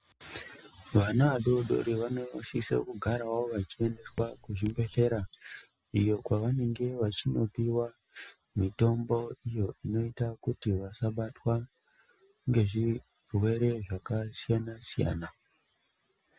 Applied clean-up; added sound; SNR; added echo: none; Raindrop / Drip; 17 dB; none.